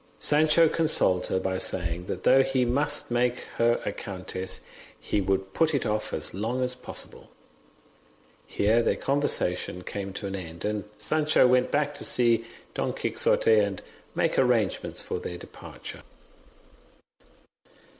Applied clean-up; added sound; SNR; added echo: none; none; none; none.